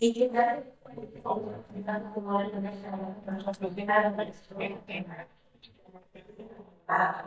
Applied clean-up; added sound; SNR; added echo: neural mask model DeepFilterNet 3.